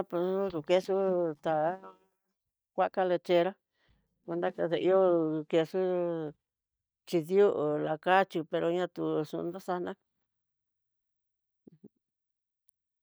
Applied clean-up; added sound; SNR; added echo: neural mask model DeepFilterNet 3.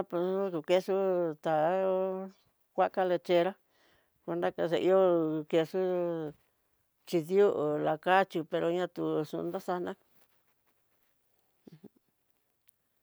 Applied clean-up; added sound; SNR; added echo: none; none; none; none.